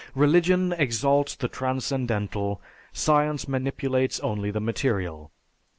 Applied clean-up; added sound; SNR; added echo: none; none; none; none.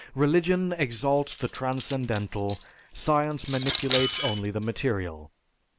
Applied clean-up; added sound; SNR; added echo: none; Cutlery, silverware; -1 dB; none.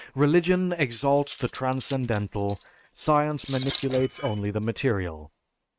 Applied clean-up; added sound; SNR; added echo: neural mask model RNNoise.